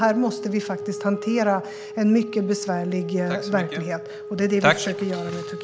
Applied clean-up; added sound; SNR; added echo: none; Wind instrument, woodwind instrument; 9 dB; none.